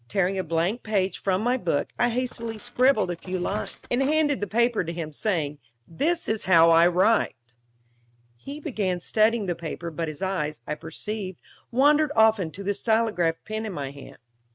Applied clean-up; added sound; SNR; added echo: neural mask model RNNoise.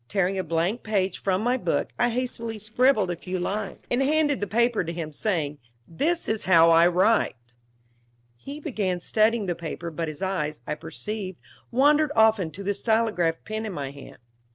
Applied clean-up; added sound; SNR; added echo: neural separator model SepFormer DNS4.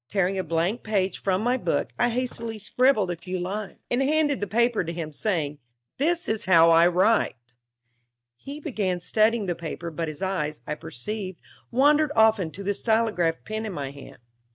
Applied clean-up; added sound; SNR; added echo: neural mask model DeepFilterNet 3.